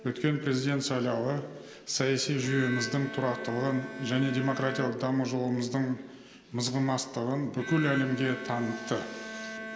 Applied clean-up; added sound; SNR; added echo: none; Bowed string instrument; 12 dB; none.